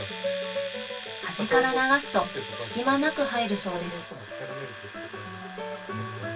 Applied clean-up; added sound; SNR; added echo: none; Domestic sounds, home sounds; 10 dB; reverberation time 0.1 s.